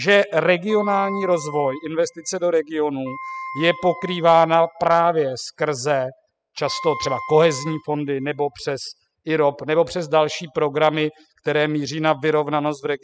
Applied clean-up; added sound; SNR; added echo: classical method spectral subtraction.